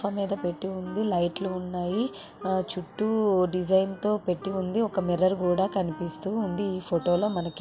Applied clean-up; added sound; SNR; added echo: none; Wind instrument, woodwind instrument; 17 dB; none.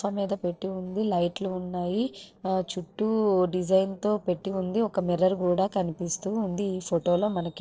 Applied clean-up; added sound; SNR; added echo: neural separator model SepFormer DNS4.